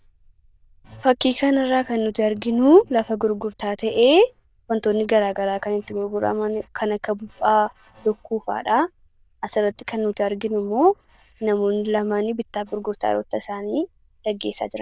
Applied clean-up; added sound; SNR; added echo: neural diffusion model UNIVERSE++.